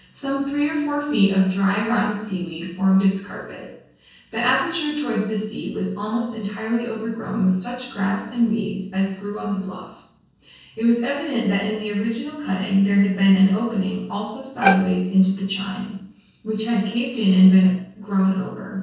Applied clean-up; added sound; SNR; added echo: neural separator model SepFormer DNS4.